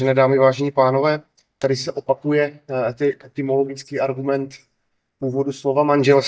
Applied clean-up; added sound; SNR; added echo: neural mask model DeepFilterNet 3.